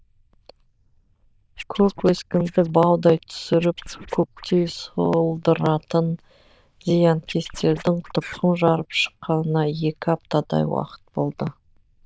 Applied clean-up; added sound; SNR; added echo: neural diffusion model UNIVERSE++.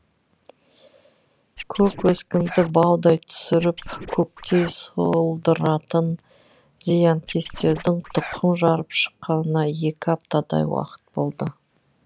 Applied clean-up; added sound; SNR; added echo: none; Scratching (performance technique); 13 dB; none.